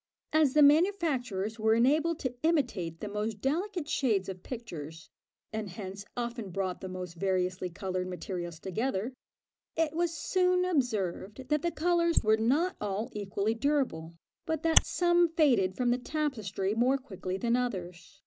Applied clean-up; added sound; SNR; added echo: neural mask model Resemble Enhance denoiser.